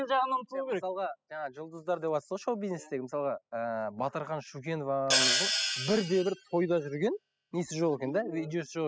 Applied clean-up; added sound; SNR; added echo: classical method spectral subtraction.